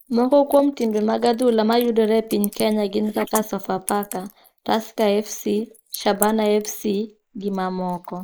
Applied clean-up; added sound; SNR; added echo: neural mask model Resemble Enhance denoiser.